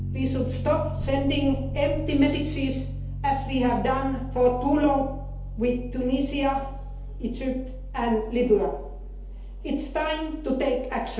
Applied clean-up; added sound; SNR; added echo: none; Piano; 7 dB; reverberation time 2.2 s.